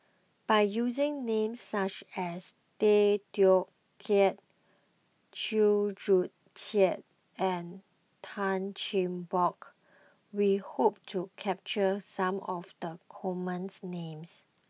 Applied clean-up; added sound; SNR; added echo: none; none; none; none.